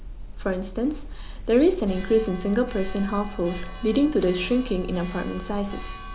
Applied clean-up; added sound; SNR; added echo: none; Church bell; 9 dB; none.